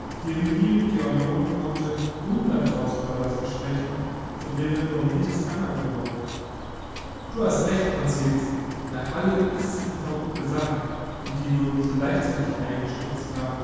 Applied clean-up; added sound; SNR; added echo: none; Bird; 9 dB; reverberation time 2.1 s.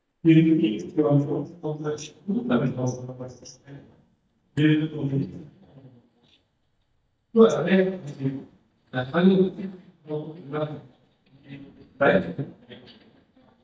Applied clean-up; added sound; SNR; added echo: neural mask model DeepFilterNet 3.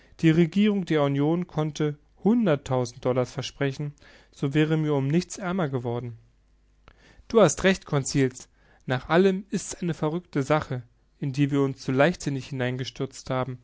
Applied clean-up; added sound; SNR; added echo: none; none; none; none.